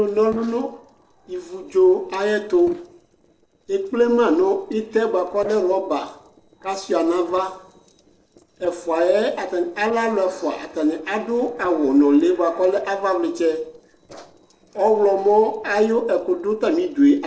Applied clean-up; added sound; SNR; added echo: neural separator model SepFormer DNS4.